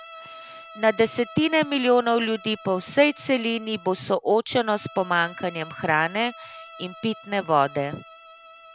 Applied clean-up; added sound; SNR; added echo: none; Bowed string instrument; 20 dB; none.